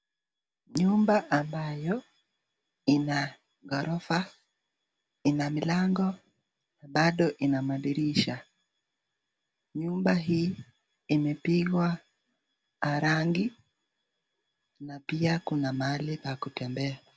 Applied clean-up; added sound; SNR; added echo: none; none; none; none.